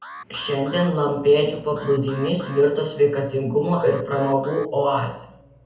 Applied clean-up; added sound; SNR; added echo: none; Alarm; 20 dB; reverberation time 2.0 s.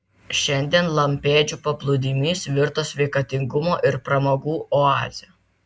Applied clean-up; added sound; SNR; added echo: none; none; none; none.